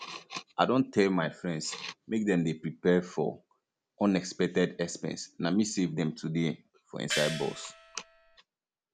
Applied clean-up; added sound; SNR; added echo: none; Gong; 7 dB; none.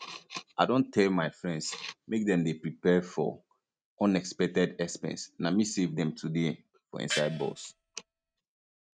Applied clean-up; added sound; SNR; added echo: neural mask model RNNoise.